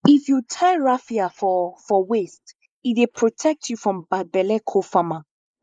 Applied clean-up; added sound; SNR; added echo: neural mask model Resemble Enhance denoiser.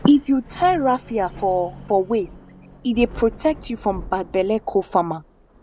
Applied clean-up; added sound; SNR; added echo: none; Thunder / Rain + Guitar; 17 dB; none.